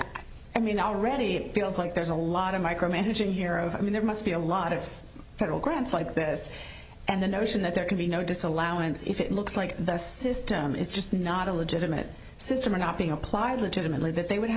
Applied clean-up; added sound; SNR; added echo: none; none; none; none.